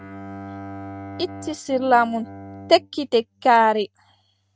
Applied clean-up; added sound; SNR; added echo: neural mask model RNNoise.